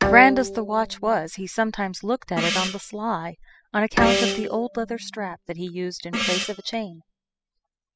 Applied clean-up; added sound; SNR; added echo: classical method spectral subtraction.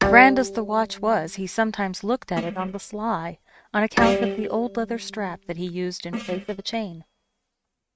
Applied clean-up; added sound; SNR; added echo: neural mask model RNNoise.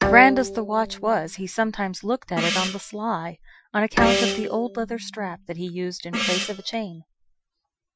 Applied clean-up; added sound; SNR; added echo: classical method Wiener filter.